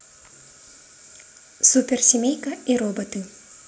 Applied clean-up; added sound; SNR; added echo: none; none; none; none.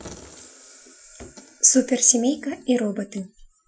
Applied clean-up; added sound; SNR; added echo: classical method Wiener filter.